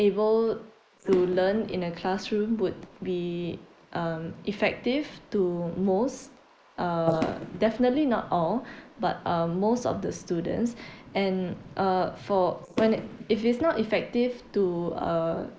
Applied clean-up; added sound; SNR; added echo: neural mask model Resemble Enhance denoiser.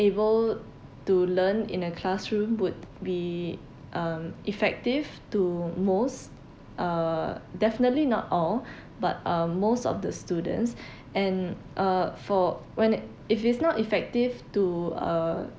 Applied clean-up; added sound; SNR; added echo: none; none; none; none.